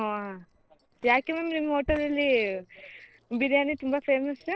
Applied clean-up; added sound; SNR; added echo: neural separator model SepFormer DNS4.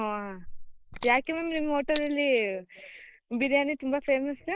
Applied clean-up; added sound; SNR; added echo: neural mask model Resemble Enhance denoiser.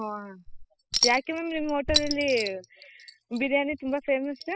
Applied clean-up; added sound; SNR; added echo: classical method spectral subtraction.